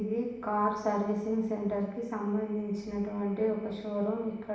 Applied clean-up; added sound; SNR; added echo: none; none; none; reverberation time 0.9 s.